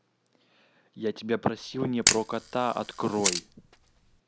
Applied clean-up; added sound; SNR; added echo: none; Camera; 0 dB; none.